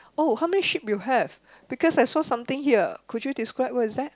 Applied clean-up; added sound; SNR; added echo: none; none; none; none.